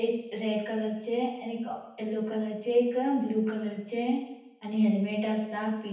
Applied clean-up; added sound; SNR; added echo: none; none; none; reverberation time 0.9 s.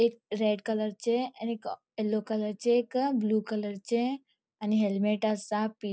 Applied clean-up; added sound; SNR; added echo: none; none; none; none.